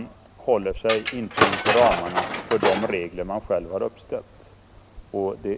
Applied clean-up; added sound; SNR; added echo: none; Tools; -1 dB; none.